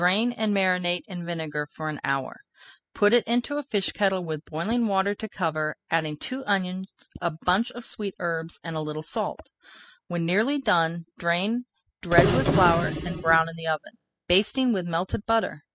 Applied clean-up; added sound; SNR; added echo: classical method spectral subtraction.